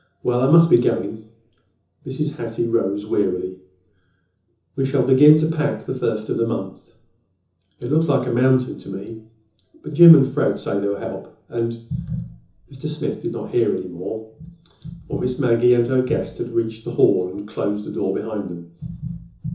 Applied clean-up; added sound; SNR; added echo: none; none; none; reverberation time 0.6 s.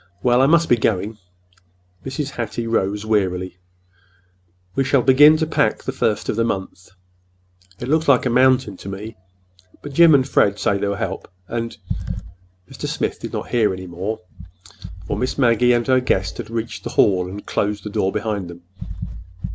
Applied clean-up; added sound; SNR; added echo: none; none; none; none.